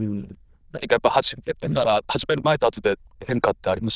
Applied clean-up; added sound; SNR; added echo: neural diffusion model UNIVERSE++.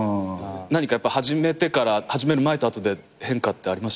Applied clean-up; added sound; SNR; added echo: none; none; none; none.